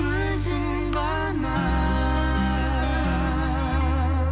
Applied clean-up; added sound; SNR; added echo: none; none; none; none.